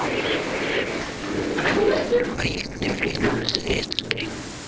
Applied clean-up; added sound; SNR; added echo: neural separator model SepFormer DNS4.